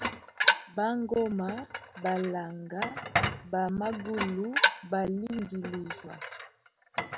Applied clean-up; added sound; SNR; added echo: none; Dishes, pots, and pans; 0 dB; none.